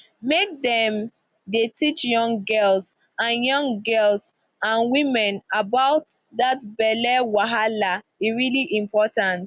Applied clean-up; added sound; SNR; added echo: none; none; none; none.